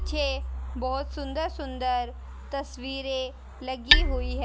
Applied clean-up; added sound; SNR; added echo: none; Hammer; -3 dB; none.